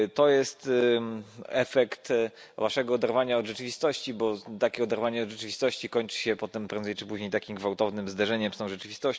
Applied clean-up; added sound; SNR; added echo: none; none; none; none.